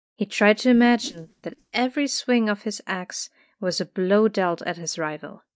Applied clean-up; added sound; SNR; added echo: neural mask model DeepFilterNet 3.